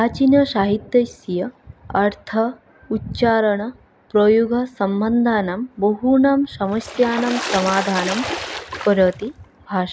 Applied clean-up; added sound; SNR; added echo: none; Water / Splash, splatter; 9 dB; none.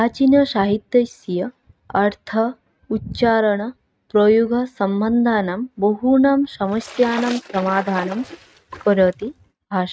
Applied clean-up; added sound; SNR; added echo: neural mask model RNNoise.